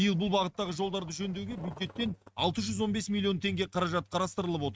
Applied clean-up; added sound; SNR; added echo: neural mask model RNNoise.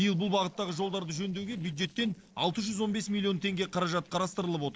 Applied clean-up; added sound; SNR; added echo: neural separator model SepFormer DNS4.